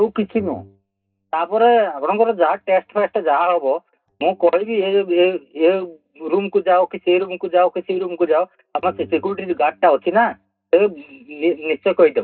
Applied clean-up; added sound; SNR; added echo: neural mask model DeepFilterNet 3.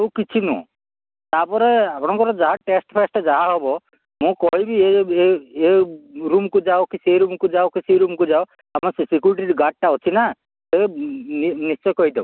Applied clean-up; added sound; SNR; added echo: none; none; none; none.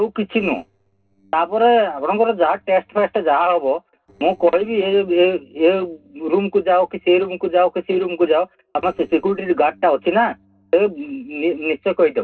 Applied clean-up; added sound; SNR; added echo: neural separator model SepFormer DNS4.